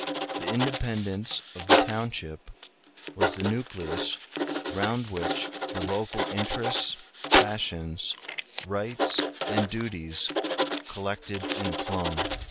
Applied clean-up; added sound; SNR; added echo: none; Writing; -3 dB; none.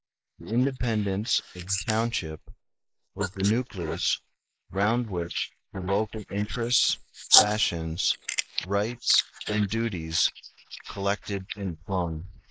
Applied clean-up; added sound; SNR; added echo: neural mask model Resemble Enhance denoiser.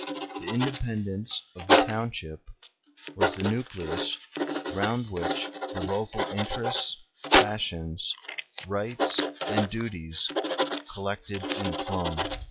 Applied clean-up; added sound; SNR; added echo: classical method log-MMSE.